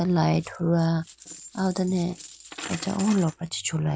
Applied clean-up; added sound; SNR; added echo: none; Coin (dropping); 16 dB; none.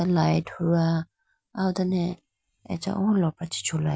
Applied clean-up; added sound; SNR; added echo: none; none; none; none.